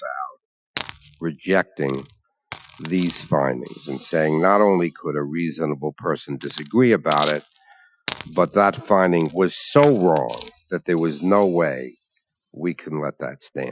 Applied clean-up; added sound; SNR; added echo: classical method Wiener filter.